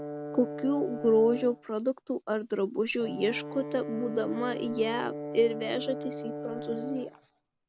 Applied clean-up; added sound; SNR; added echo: none; Brass instrument; 9 dB; none.